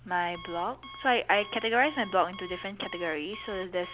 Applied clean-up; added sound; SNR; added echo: none; Alarm; 16 dB; none.